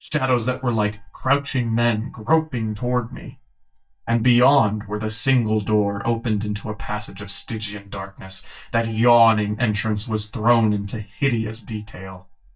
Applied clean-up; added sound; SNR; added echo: neural mask model DeepFilterNet 3.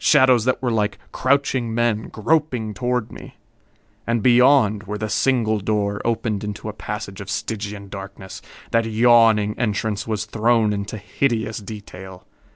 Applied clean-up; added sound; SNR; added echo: none; none; none; none.